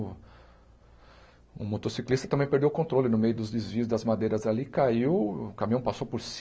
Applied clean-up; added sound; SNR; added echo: none; none; none; none.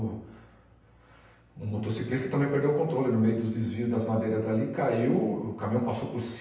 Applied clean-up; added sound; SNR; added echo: none; none; none; reverberation time 0.9 s.